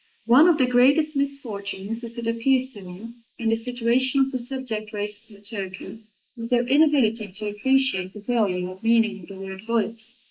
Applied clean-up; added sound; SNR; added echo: neural mask model Resemble Enhance denoiser.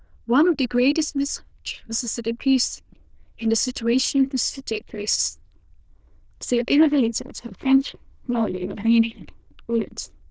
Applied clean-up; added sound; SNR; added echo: neural diffusion model UNIVERSE++.